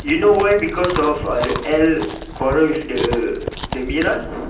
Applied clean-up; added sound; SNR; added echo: none; Chewing, mastication; 10 dB; reverberation time 0.6 s.